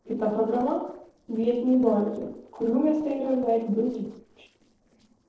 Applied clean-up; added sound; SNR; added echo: neural separator model SepFormer DNS4.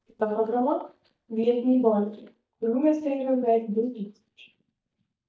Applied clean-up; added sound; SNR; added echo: neural mask model DeepFilterNet 3.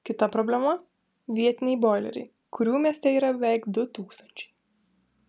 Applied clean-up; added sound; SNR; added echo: none; none; none; none.